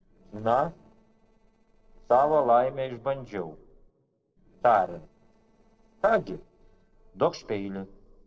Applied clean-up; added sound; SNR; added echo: neural separator model SepFormer DNS4.